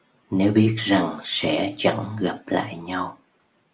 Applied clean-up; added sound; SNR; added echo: none; none; none; none.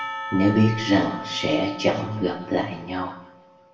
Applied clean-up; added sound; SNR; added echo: none; Percussion; 12 dB; reverberation time 0.9 s.